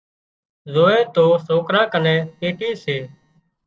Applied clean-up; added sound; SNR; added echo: neural separator model SepFormer DNS4.